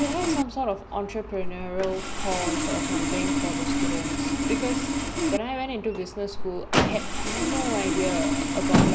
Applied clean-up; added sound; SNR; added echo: none; Motor vehicle (road) + Sawing; -4 dB; none.